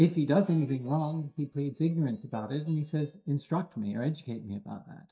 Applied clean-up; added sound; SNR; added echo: neural mask model DeepFilterNet 3.